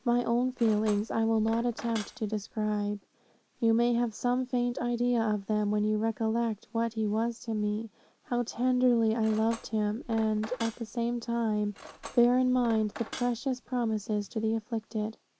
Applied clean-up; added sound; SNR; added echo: none; Cutlery, silverware; 17 dB; none.